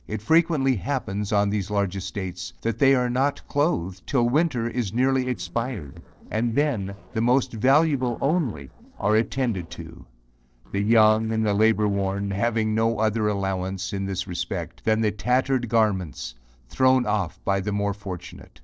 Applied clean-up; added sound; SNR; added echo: neural separator model SepFormer DNS4.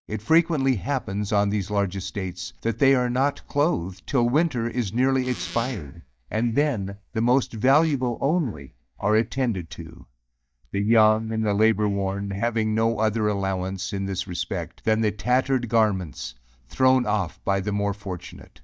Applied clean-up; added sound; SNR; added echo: neural mask model DeepFilterNet 3.